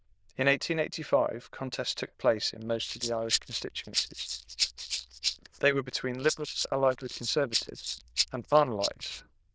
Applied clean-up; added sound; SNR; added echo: neural diffusion model UNIVERSE++.